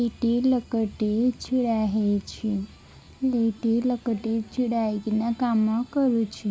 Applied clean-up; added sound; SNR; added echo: none; none; none; none.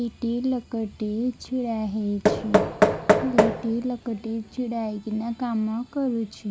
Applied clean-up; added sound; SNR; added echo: none; Knock; -3 dB; none.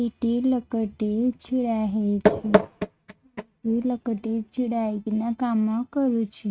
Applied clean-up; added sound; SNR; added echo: neural mask model RNNoise.